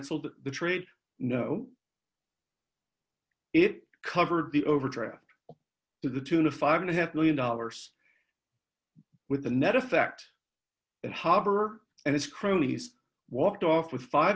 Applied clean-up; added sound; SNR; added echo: none; none; none; none.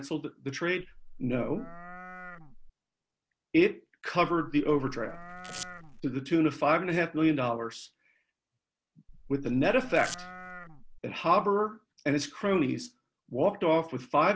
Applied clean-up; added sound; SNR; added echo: none; Domestic sounds, home sounds + Livestock, farm animals, working animals; 13 dB; none.